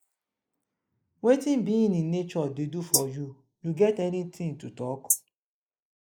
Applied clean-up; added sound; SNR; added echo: neural mask model Resemble Enhance denoiser.